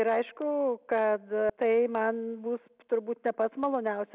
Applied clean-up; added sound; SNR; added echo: none; none; none; none.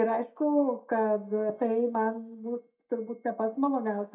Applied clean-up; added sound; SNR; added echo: neural mask model DeepFilterNet 3.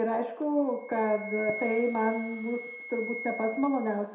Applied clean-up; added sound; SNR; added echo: none; Wind instrument, woodwind instrument; 12 dB; reverberation time 0.5 s.